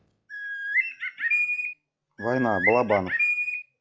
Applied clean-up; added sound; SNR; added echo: classical method log-MMSE.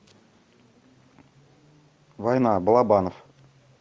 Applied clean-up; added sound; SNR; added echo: none; none; none; none.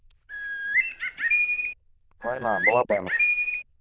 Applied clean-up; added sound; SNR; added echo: neural diffusion model UNIVERSE++.